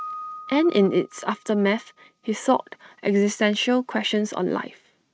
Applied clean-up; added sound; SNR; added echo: neural mask model RNNoise.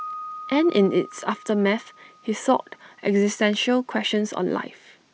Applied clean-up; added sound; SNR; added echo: none; Piano; 18 dB; none.